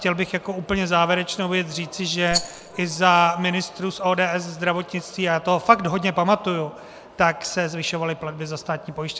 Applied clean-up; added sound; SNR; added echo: none; Rattle; 7 dB; none.